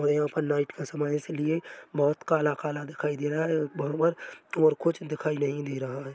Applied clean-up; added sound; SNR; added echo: none; none; none; none.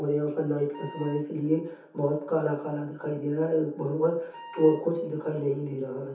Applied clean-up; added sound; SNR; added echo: none; Wind instrument, woodwind instrument; 18 dB; reverberation time 0.5 s.